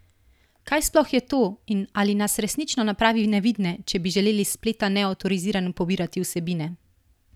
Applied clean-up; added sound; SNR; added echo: none; none; none; none.